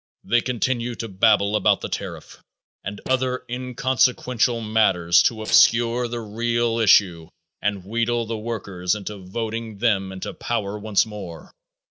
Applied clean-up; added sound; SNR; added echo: neural separator model SepFormer DNS4.